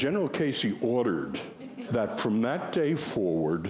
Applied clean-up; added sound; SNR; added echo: none; none; none; none.